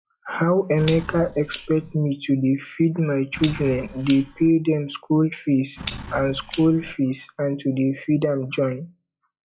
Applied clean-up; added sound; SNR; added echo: classical method log-MMSE.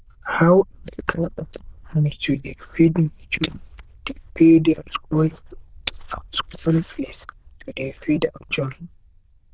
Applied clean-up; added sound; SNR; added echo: neural diffusion model UNIVERSE++.